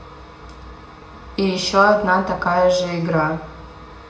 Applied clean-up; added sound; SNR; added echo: none; none; none; reverberation time 0.8 s.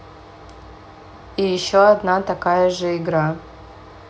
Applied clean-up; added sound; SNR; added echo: none; none; none; none.